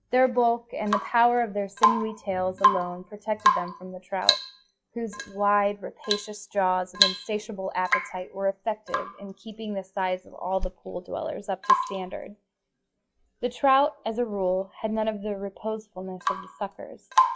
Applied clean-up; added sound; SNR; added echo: classical method log-MMSE.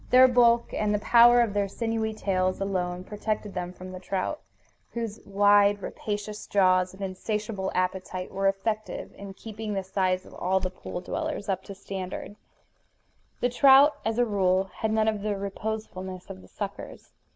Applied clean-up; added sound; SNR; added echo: none; none; none; none.